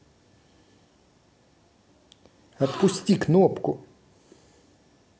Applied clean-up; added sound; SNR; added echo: none; Gasp; 13 dB; none.